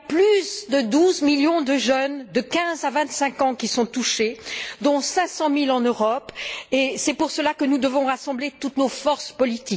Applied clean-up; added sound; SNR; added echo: none; none; none; none.